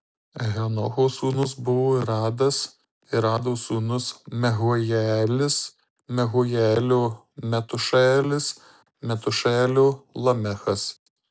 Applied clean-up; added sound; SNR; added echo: none; none; none; none.